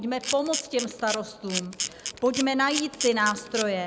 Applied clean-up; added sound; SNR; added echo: none; Camera; 7 dB; none.